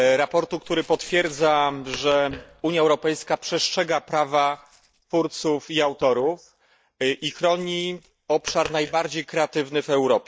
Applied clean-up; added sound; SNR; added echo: neural mask model DeepFilterNet 3.